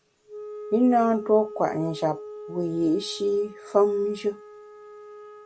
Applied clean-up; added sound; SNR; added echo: none; Wind instrument, woodwind instrument; 14 dB; none.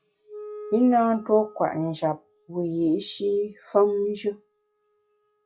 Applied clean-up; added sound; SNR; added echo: classical method log-MMSE.